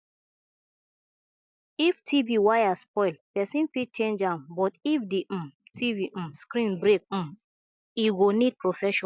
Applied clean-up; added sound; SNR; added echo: neural mask model Resemble Enhance denoiser.